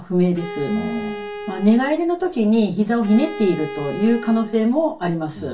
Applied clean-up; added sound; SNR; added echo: none; Bowed string instrument; 14 dB; reverberation time 0.2 s.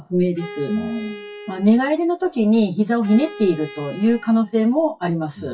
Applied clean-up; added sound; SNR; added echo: classical method WPE with log-MMSE.